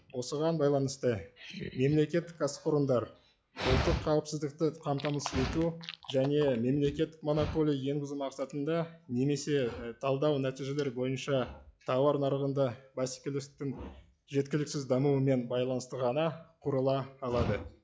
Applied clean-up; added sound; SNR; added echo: classical method log-MMSE.